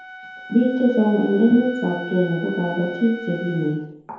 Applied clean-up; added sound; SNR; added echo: none; Wind instrument, woodwind instrument; 15 dB; reverberation time 0.9 s.